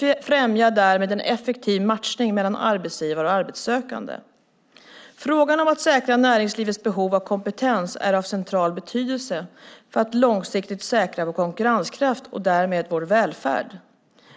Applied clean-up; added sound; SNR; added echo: none; none; none; none.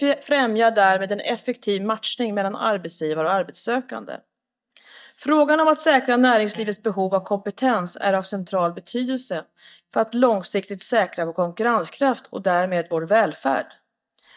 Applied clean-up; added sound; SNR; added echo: neural mask model DeepFilterNet 3.